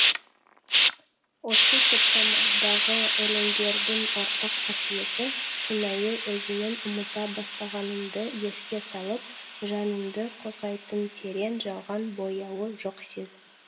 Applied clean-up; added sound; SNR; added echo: none; Hiss; -5 dB; reverberation time 1.1 s.